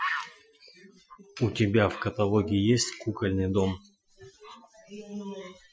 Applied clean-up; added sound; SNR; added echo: classical method Wiener filter.